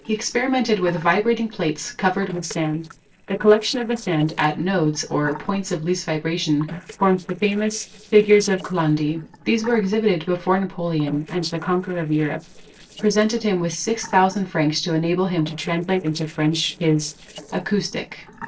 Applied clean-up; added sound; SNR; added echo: neural separator model SepFormer DNS4.